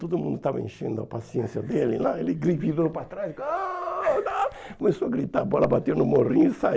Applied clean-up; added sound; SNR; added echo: none; none; none; none.